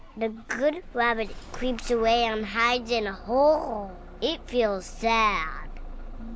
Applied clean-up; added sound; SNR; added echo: none; Engine starting / Bus; 12 dB; none.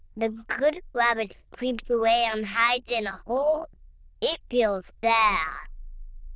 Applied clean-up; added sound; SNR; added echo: neural diffusion model UNIVERSE++.